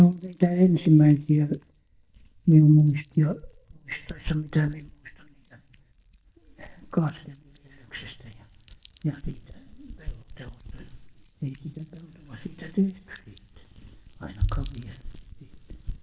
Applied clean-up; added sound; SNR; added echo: neural mask model DeepFilterNet 3.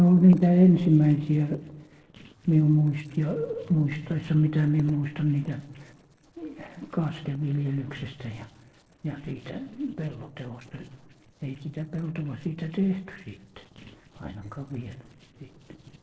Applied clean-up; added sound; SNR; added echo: neural separator model SepFormer DNS4.